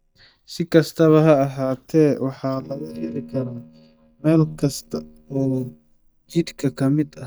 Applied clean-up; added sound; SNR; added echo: neural mask model DeepFilterNet 3.